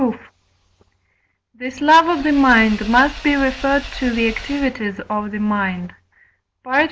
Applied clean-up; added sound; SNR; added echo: none; Engine / Vehicle; 15 dB; none.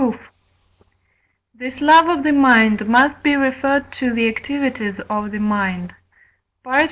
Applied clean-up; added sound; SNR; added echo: none; none; none; none.